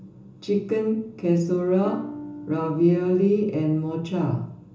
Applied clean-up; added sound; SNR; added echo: none; Electric guitar / Strum; 15 dB; reverberation time 0.6 s.